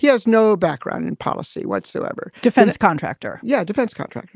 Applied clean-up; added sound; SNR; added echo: none; none; none; none.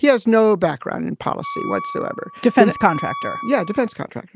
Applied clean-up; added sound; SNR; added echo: none; Wind instrument, woodwind instrument; 12 dB; none.